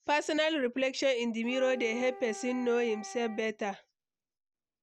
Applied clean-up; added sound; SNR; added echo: none; Wind instrument, woodwind instrument; 16 dB; none.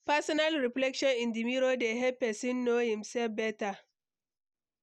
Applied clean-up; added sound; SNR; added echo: none; none; none; none.